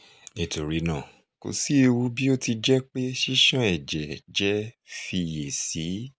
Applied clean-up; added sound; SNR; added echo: none; none; none; none.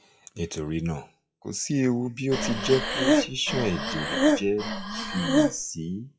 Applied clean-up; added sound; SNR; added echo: classical method WPE with log-MMSE.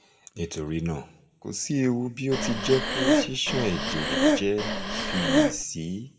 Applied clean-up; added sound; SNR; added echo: none; Breathing; -4 dB; reverberation time 1.0 s.